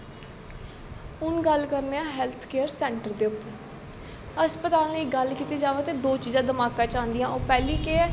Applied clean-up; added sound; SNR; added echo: none; Brass instrument; 19 dB; none.